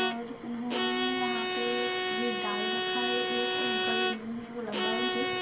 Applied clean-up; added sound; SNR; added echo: none; Bowed string instrument; -4 dB; reverberation time 2.2 s.